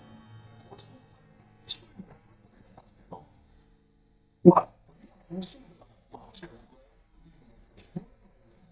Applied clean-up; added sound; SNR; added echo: neural mask model DeepFilterNet 3.